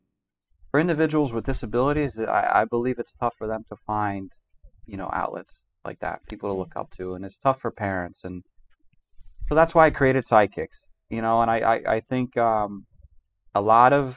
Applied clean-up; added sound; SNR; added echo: classical method spectral subtraction.